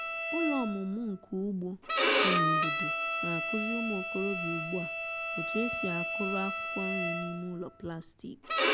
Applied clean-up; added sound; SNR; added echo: none; Bowed string instrument; -3 dB; none.